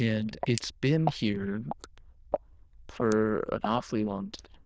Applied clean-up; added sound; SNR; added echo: neural diffusion model UNIVERSE++.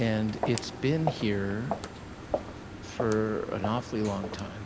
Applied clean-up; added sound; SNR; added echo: none; Walk, footsteps; 6 dB; none.